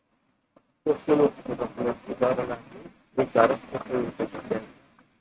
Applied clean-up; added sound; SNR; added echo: neural mask model RNNoise.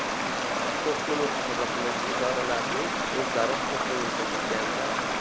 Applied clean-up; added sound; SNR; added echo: none; Stream; -5 dB; none.